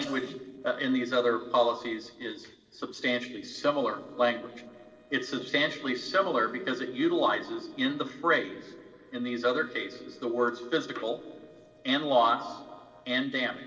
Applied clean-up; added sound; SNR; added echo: neural separator model SepFormer DNS4.